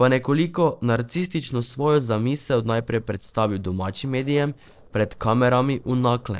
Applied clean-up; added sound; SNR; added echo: neural separator model SepFormer DNS4.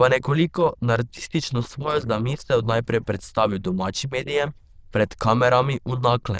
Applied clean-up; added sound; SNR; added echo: neural diffusion model UNIVERSE++.